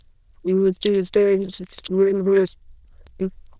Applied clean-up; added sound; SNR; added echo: neural diffusion model UNIVERSE++.